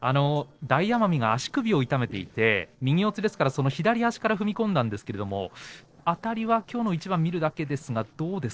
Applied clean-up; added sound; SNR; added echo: neural separator model SepFormer DNS4.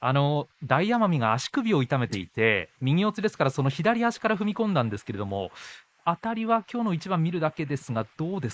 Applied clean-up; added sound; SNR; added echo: neural mask model Resemble Enhance denoiser.